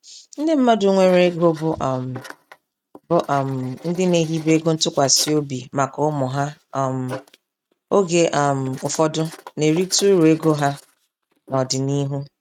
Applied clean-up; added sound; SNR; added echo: neural mask model RNNoise.